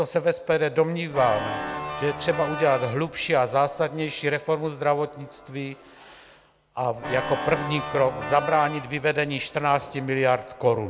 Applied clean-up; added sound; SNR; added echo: none; Organ; 11 dB; none.